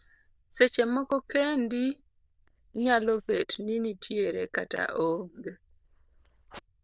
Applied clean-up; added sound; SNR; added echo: neural diffusion model UNIVERSE++.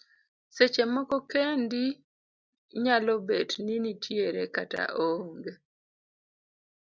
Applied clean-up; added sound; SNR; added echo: none; none; none; none.